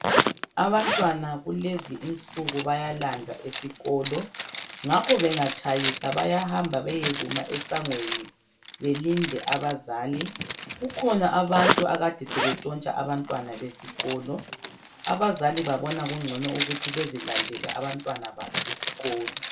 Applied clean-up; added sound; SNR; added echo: none; Zipper (clothing); 1 dB; reverberation time 0.2 s.